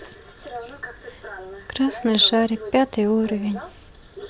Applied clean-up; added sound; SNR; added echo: none; none; none; none.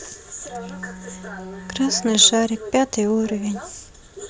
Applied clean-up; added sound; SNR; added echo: none; Bowed string instrument; 16 dB; none.